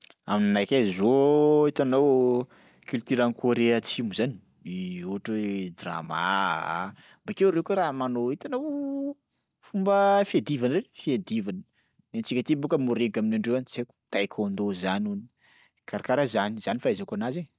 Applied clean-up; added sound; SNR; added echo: none; none; none; none.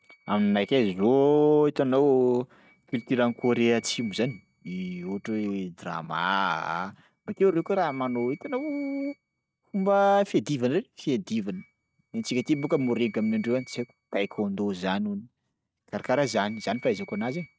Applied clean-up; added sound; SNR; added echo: neural mask model RNNoise.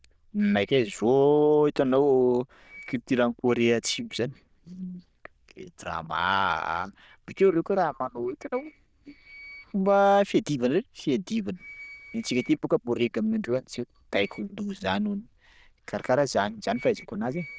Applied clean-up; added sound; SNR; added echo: neural diffusion model UNIVERSE++.